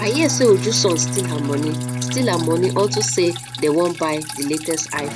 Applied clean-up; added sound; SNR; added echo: none; Drip + Bowed string instrument; 5 dB; none.